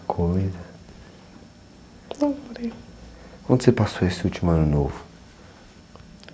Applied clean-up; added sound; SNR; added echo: none; none; none; none.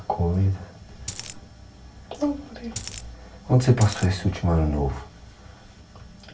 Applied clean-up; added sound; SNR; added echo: none; Coin (dropping); 10 dB; reverberation time 0.2 s.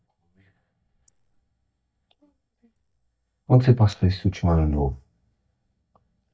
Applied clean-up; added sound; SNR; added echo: neural mask model DeepFilterNet 3.